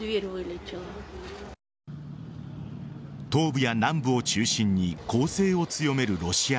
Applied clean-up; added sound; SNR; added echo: none; none; none; none.